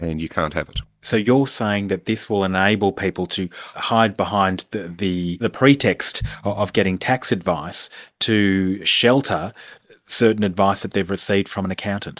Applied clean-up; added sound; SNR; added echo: neural mask model DeepFilterNet 3.